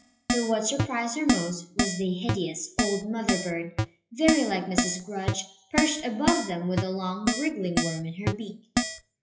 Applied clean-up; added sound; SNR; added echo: classical method WPE with log-MMSE.